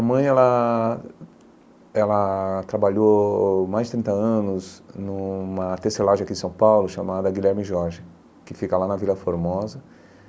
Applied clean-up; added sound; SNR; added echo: none; none; none; none.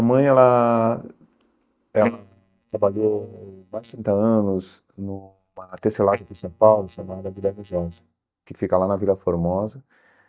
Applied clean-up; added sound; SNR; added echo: neural mask model DeepFilterNet 3.